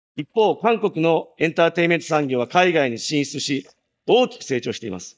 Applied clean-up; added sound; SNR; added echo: neural mask model DeepFilterNet 3.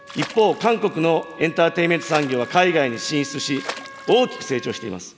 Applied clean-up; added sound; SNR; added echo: none; Water / Splash, splatter + Wind instrument, woodwind instrument; 15 dB; none.